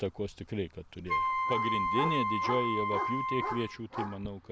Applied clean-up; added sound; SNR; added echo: none; Wind instrument, woodwind instrument; -2 dB; none.